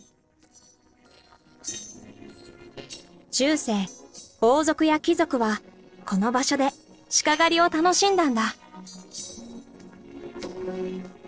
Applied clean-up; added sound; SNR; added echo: neural separator model SepFormer DNS4.